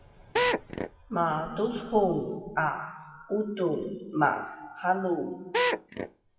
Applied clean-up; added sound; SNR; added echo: classical method WPE with log-MMSE.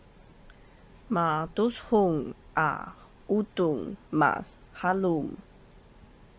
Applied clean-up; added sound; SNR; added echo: none; none; none; none.